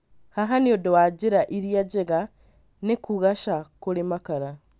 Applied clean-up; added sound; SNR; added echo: none; none; none; none.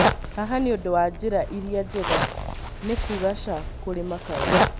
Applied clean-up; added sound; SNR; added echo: none; Zipper (clothing); 0 dB; none.